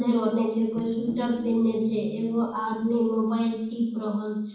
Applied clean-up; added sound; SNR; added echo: none; Guitar; 19 dB; reverberation time 1.2 s.